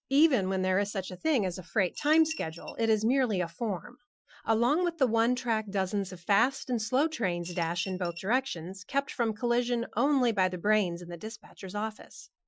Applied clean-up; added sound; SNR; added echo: classical method Wiener filter.